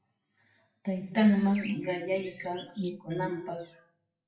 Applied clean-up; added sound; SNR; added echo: classical method WPE with log-MMSE.